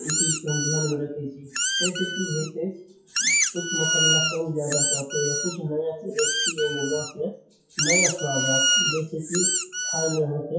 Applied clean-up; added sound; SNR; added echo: classical method WPE with log-MMSE.